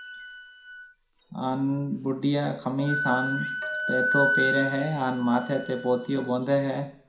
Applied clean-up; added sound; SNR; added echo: none; Wind instrument, woodwind instrument; 4 dB; reverberation time 0.4 s.